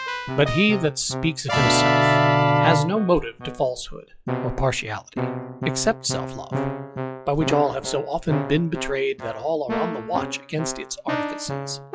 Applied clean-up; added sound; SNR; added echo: classical method log-MMSE.